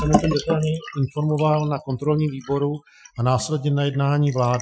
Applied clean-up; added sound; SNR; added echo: classical method Wiener filter.